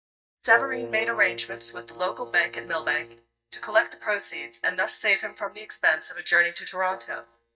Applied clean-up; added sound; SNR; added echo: neural mask model DeepFilterNet 3.